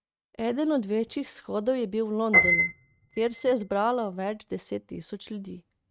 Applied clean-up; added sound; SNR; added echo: neural mask model RNNoise.